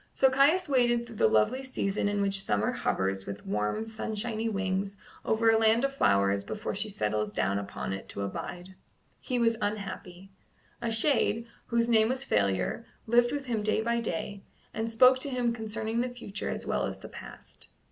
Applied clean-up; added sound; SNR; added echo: none; none; none; none.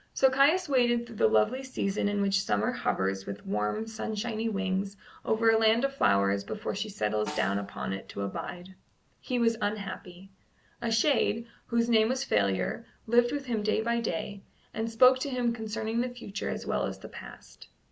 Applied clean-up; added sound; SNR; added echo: none; Snare drum; 18 dB; none.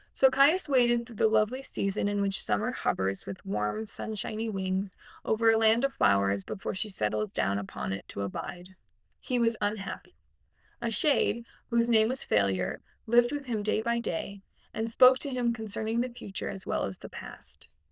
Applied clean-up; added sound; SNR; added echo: neural diffusion model UNIVERSE++.